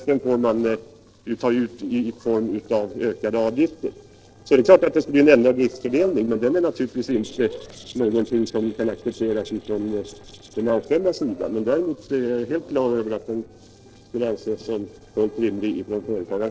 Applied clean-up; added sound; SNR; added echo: neural separator model SepFormer DNS4.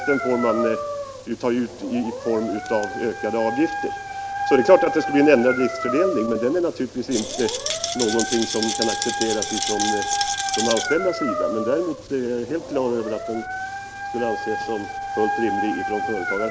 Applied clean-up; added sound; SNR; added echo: none; Dog + Rattle; 4 dB; none.